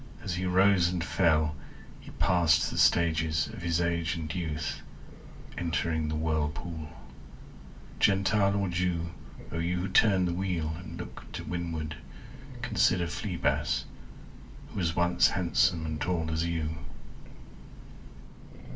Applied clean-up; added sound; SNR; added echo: none; Train; 13 dB; reverberation time 0.2 s.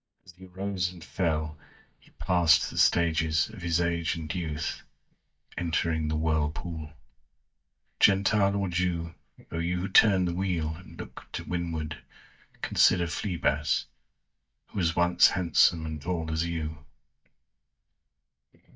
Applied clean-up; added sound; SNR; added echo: neural mask model DeepFilterNet 3.